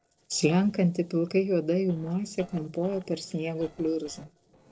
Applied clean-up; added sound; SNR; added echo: neural separator model SepFormer DNS4.